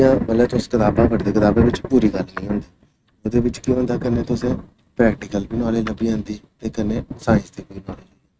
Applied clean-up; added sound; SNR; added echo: neural mask model RNNoise.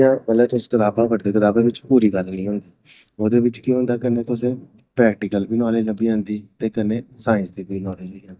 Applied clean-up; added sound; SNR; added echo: neural mask model DeepFilterNet 3.